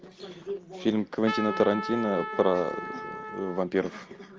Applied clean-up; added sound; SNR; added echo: none; Trumpet; 8 dB; none.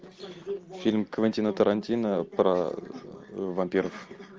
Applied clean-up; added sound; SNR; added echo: none; none; none; none.